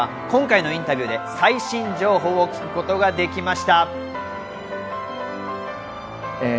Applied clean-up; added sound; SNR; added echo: none; none; none; none.